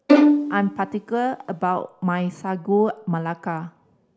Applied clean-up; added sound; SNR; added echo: none; Bowed string instrument; -4 dB; none.